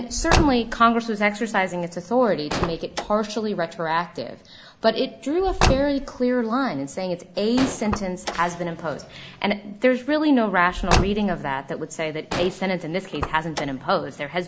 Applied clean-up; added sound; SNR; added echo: none; Explosion + Car; 6 dB; none.